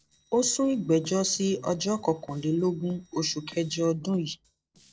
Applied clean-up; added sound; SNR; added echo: neural separator model SepFormer DNS4.